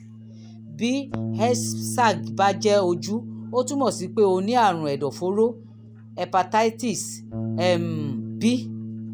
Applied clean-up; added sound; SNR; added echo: none; Bass guitar; 9 dB; none.